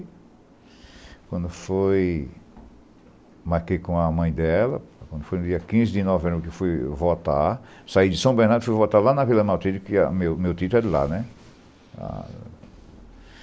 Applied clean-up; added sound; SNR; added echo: none; none; none; none.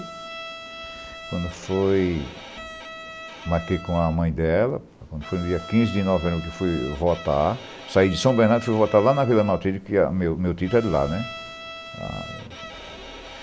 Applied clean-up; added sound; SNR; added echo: none; Bowed string instrument; 15 dB; none.